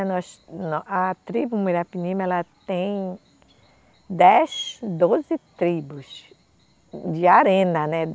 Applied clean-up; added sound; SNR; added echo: none; none; none; none.